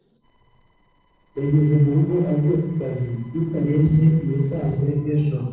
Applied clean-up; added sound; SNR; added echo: neural separator model SepFormer DNS4.